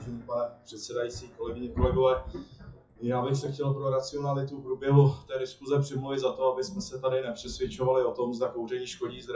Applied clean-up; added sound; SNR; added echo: classical method WPE with log-MMSE.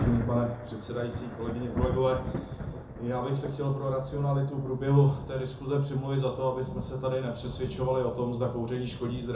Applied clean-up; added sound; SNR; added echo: none; Thunder; 8 dB; reverberation time 0.6 s.